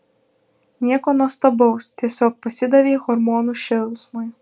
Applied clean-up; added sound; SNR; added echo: none; none; none; none.